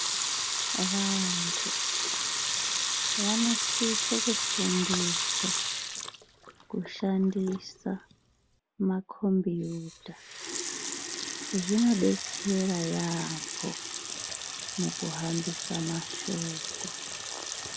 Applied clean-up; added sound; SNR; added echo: none; Sink (filling or washing) / Water tap, faucet / Liquid; 0 dB; none.